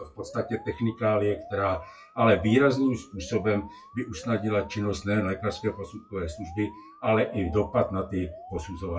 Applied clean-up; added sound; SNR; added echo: classical method WPE with log-MMSE.